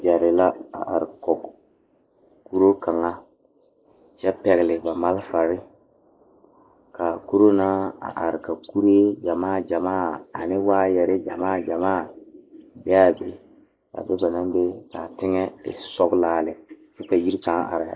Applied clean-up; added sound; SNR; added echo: neural mask model Resemble Enhance denoiser.